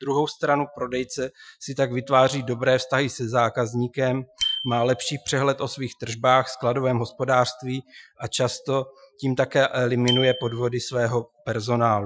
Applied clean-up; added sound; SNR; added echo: classical method Wiener filter.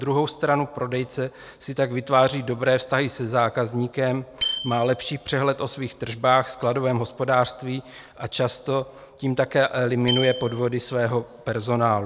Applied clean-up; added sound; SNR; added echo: none; Bicycle bell; 15 dB; none.